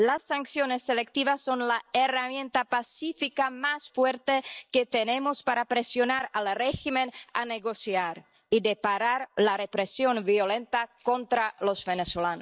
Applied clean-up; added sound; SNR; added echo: neural mask model DeepFilterNet 3.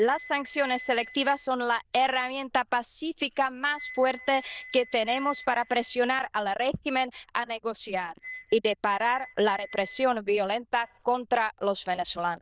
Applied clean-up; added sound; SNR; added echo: neural diffusion model UNIVERSE++.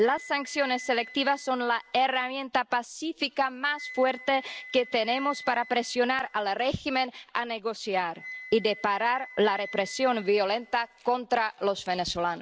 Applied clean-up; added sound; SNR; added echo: none; Wind instrument, woodwind instrument; 18 dB; none.